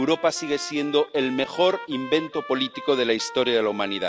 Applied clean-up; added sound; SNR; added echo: none; Trumpet; 15 dB; none.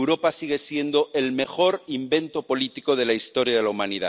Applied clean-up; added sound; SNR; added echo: none; none; none; none.